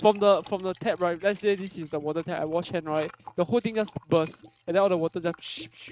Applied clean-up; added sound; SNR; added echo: neural mask model RNNoise.